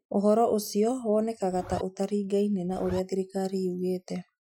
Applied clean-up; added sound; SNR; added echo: classical method Wiener filter.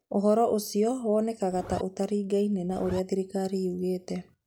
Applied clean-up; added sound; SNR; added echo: none; Zipper (clothing); 11 dB; none.